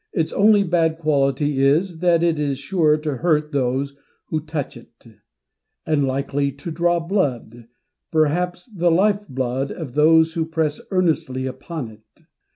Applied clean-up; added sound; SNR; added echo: none; none; none; none.